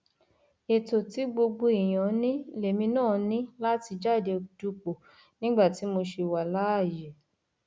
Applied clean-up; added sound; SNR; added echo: none; none; none; none.